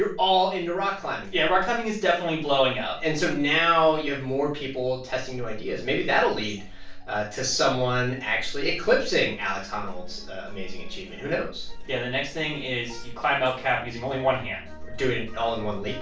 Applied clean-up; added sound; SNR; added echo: none; none; none; reverberation time 0.3 s.